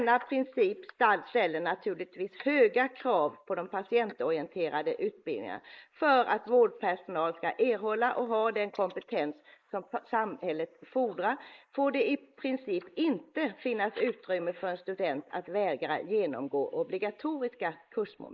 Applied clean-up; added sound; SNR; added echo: neural mask model Resemble Enhance denoiser.